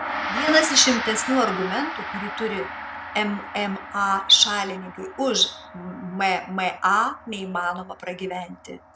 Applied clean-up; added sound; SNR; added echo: none; Gong; 9 dB; none.